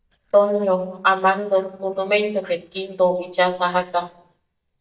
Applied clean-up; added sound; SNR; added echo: neural mask model DeepFilterNet 3.